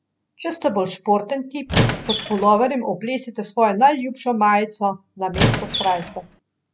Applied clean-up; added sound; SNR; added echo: none; Squeak; 0 dB; none.